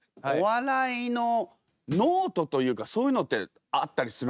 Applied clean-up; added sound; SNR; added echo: neural mask model RNNoise.